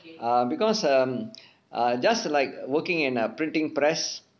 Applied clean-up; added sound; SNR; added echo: none; none; none; none.